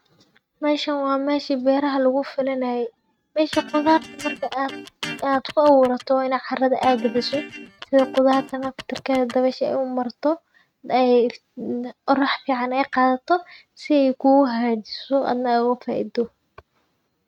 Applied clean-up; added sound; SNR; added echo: neural mask model RNNoise.